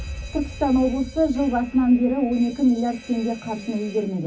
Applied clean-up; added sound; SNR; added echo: none; Alarm; 15 dB; reverberation time 0.4 s.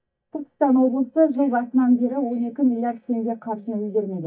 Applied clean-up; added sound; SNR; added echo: neural mask model DeepFilterNet 3.